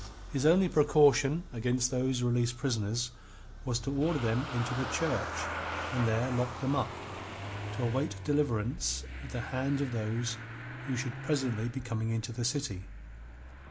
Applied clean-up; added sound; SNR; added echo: none; Engine starting / Motor vehicle (road); 9 dB; none.